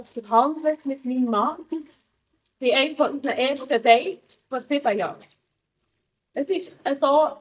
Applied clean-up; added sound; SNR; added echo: neural mask model DeepFilterNet 3.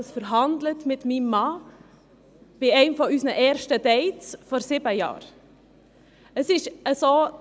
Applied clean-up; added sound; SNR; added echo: none; none; none; none.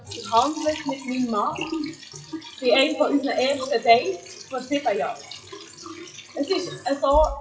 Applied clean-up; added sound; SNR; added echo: classical method WPE with log-MMSE.